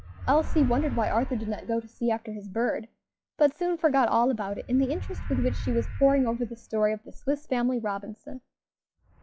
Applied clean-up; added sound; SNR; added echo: classical method log-MMSE.